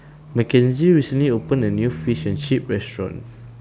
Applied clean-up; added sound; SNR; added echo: none; Livestock, farm animals, working animals; 14 dB; none.